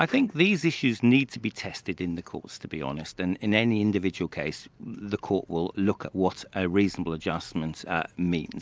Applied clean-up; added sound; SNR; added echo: none; none; none; none.